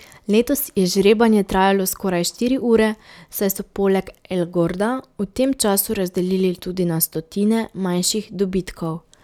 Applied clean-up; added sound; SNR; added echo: none; none; none; none.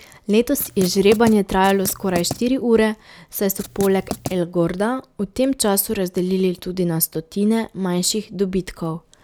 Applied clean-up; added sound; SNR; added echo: none; Writing; 12 dB; none.